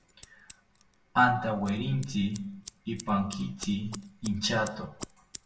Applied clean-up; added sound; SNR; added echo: none; Scissors; 18 dB; reverberation time 0.2 s.